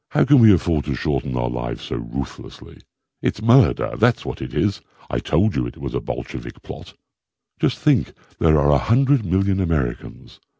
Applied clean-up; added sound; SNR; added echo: none; none; none; none.